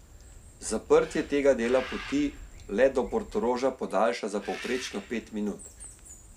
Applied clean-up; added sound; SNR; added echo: none; Bird; 16 dB; none.